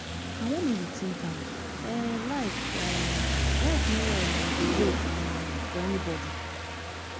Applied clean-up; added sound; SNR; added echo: none; Rain; -4 dB; none.